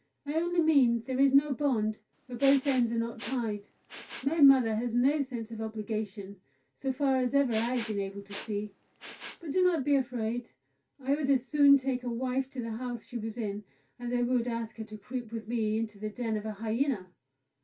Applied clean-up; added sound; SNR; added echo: none; Respiratory sounds; 12 dB; reverberation time 0.2 s.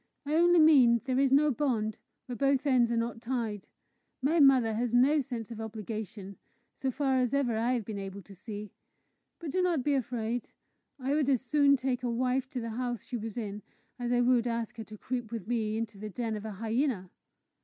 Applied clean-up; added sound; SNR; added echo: none; none; none; none.